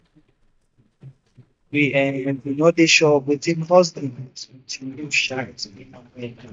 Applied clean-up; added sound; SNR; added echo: neural mask model DeepFilterNet 3.